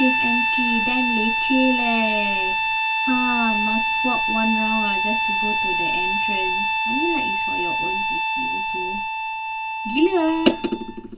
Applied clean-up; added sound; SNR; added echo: none; Harmonica; -3 dB; reverberation time 0.2 s.